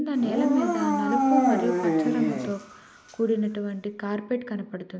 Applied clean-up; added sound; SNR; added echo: none; Dog; -1 dB; none.